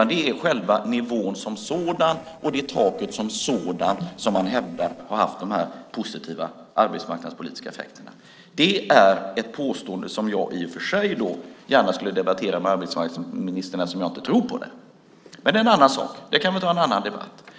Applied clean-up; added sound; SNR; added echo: neural separator model SepFormer DNS4.